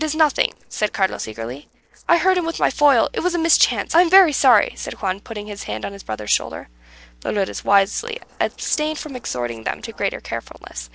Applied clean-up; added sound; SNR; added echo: neural separator model SepFormer DNS4.